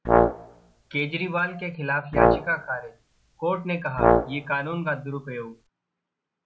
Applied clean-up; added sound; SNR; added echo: none; Brass instrument; -5 dB; none.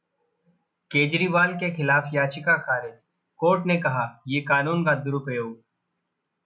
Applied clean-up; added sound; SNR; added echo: none; none; none; none.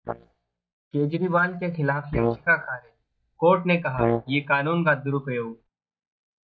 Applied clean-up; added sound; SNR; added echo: neural mask model DeepFilterNet 3.